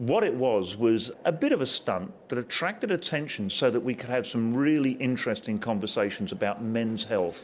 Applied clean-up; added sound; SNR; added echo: none; none; none; none.